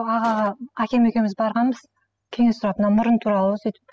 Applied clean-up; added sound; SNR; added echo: classical method spectral subtraction.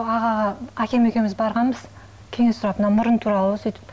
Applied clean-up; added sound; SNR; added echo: none; none; none; none.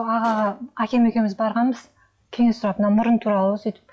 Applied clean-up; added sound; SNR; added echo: classical method log-MMSE.